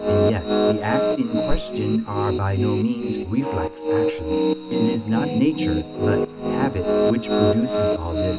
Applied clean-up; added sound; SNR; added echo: none; Piano; -2 dB; none.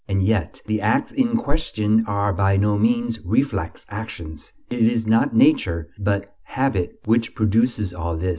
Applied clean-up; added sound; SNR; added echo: none; none; none; none.